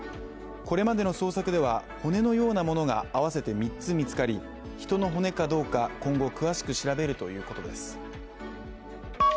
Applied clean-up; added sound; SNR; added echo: none; none; none; none.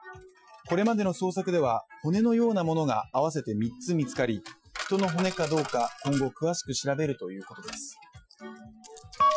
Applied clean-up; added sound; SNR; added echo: classical method Wiener filter.